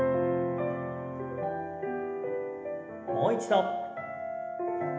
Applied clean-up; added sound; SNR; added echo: none; none; none; reverberation time 1.0 s.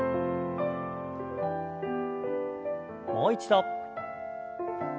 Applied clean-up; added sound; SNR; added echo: none; none; none; none.